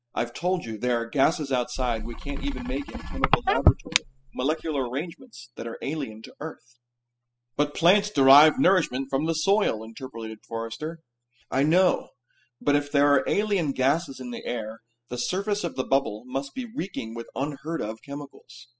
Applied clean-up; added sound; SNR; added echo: classical method spectral subtraction.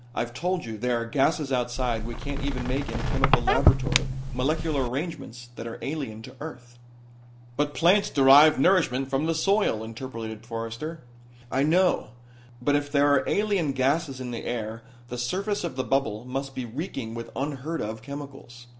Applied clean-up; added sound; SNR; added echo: none; Squeak; -2 dB; none.